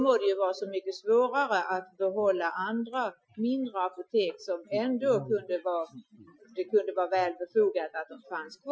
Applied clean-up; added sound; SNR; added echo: classical method Wiener filter.